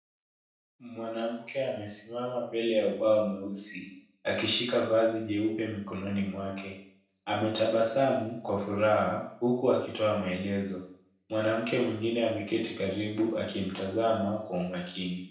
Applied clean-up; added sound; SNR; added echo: none; none; none; reverberation time 0.6 s.